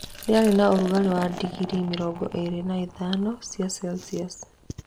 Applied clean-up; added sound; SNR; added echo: none; Liquid; 14 dB; none.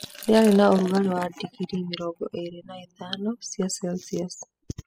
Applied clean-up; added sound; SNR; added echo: classical method spectral subtraction.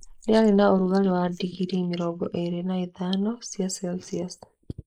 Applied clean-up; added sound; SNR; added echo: neural mask model Resemble Enhance denoiser.